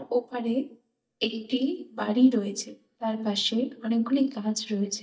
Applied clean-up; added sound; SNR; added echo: neural mask model DeepFilterNet 3.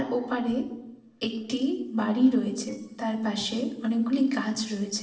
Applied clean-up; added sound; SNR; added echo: neural separator model SepFormer DNS4.